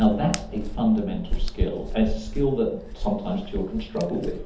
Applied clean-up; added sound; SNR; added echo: none; Hands; 4 dB; reverberation time 0.6 s.